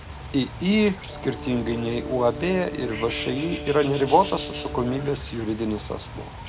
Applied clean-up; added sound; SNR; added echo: none; Bird + Brass instrument; 10 dB; none.